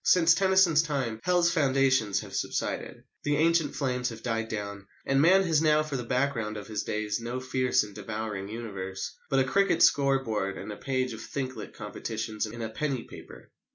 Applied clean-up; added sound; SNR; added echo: none; none; none; none.